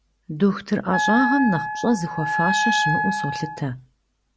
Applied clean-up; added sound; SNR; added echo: none; Wind instrument, woodwind instrument; 0 dB; none.